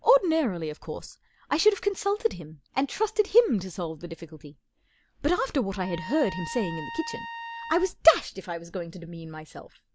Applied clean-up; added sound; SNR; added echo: none; Trumpet; 13 dB; none.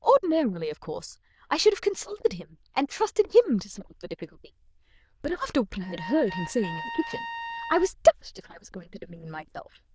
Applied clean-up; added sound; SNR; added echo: neural diffusion model UNIVERSE++.